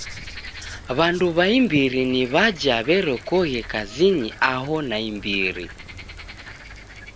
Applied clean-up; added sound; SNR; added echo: none; Frog; 16 dB; none.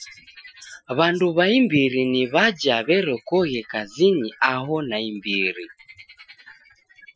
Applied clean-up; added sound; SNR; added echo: classical method Wiener filter.